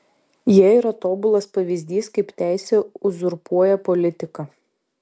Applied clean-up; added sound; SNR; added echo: none; none; none; none.